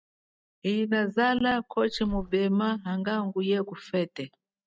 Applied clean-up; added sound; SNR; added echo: neural mask model DeepFilterNet 3.